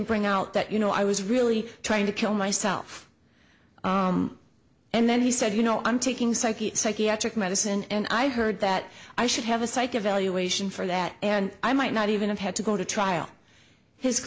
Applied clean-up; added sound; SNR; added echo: none; none; none; none.